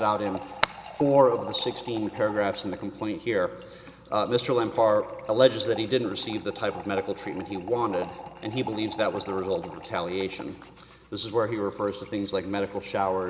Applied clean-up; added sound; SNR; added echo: none; Fill (with liquid) / Trickle, dribble; 17 dB; none.